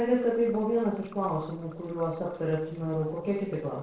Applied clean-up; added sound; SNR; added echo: neural separator model SepFormer DNS4.